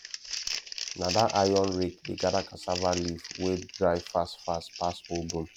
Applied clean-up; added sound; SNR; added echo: none; Crumpling, crinkling; 9 dB; none.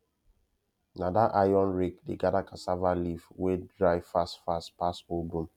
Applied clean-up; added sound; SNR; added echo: none; none; none; none.